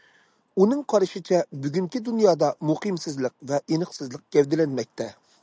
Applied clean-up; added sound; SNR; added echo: none; none; none; none.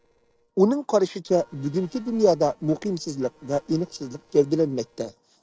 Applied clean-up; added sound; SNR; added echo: neural separator model SepFormer DNS4.